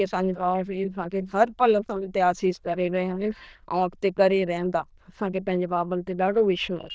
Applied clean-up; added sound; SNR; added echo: neural diffusion model UNIVERSE++.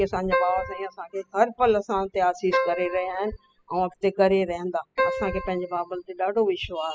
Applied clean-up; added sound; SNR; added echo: classical method spectral subtraction.